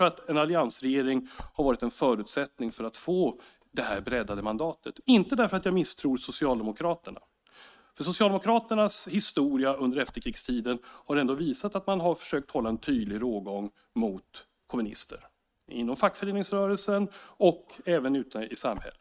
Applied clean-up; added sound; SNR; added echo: neural mask model RNNoise.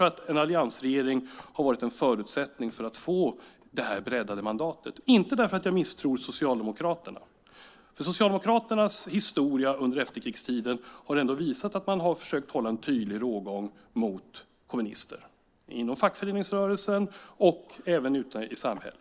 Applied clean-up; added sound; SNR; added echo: neural separator model SepFormer DNS4.